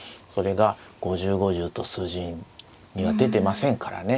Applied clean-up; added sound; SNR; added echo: none; none; none; none.